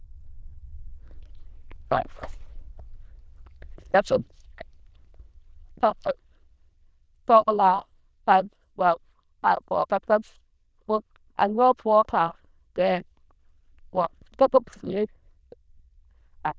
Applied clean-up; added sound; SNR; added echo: neural diffusion model UNIVERSE++.